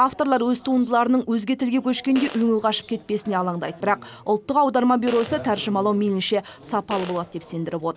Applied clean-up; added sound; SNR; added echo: none; Fart; 18 dB; none.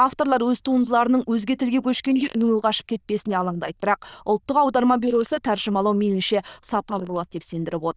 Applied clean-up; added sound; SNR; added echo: neural diffusion model UNIVERSE++.